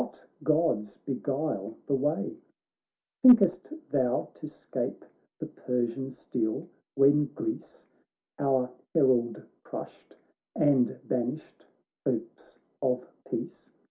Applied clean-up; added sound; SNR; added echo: none; none; none; none.